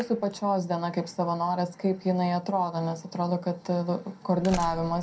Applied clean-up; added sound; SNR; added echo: none; Slam; 18 dB; reverberation time 0.2 s.